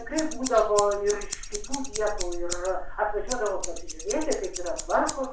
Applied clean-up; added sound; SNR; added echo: none; Scissors; 11 dB; reverberation time 0.3 s.